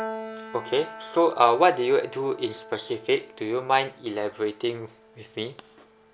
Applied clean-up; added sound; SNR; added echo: none; Piano; 16 dB; none.